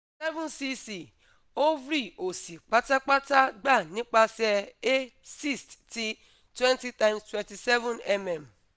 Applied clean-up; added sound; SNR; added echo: none; none; none; none.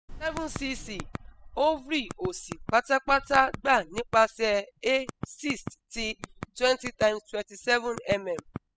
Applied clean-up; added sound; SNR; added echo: classical method spectral subtraction.